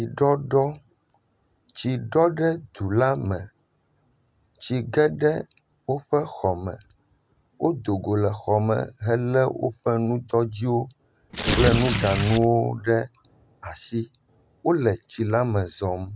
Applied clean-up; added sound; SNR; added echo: none; Tearing; 0 dB; none.